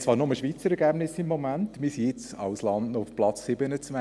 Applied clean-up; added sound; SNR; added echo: none; none; none; none.